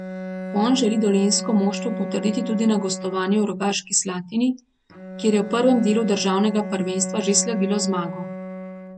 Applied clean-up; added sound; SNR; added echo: none; Bowed string instrument; 9 dB; none.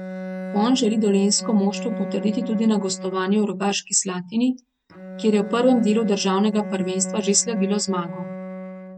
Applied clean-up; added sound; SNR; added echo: neural mask model RNNoise.